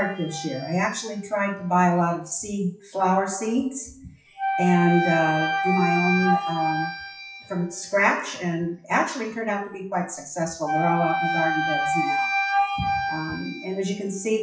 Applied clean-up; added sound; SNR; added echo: classical method WPE with log-MMSE.